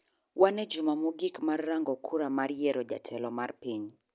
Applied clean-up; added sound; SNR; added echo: none; none; none; none.